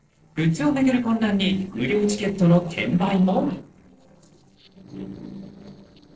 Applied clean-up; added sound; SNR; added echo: neural separator model SepFormer DNS4.